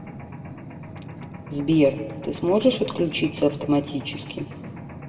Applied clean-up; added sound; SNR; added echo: none; Mechanisms; 13 dB; reverberation time 1.1 s.